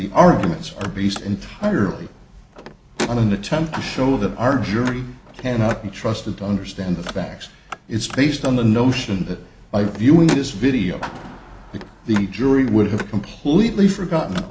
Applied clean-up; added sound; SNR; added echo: none; Car; 15 dB; none.